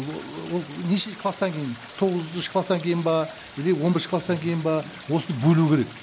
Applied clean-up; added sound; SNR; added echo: none; Stream; 19 dB; none.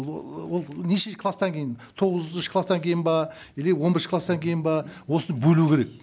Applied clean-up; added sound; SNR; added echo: none; none; none; none.